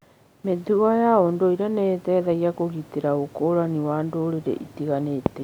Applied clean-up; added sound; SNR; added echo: none; none; none; none.